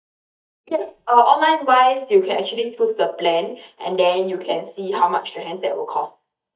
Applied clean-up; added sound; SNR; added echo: neural mask model DeepFilterNet 3.